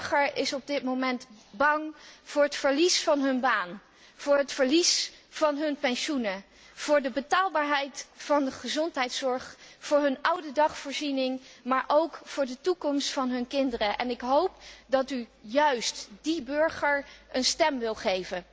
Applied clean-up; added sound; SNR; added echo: none; none; none; none.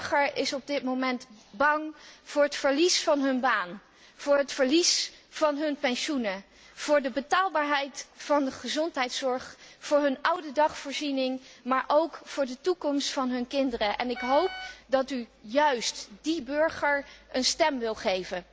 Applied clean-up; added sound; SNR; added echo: none; Wind instrument, woodwind instrument; 13 dB; none.